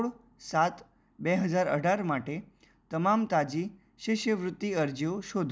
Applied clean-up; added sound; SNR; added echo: none; none; none; none.